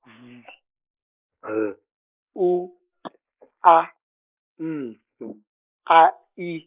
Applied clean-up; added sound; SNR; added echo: neural mask model Resemble Enhance denoiser.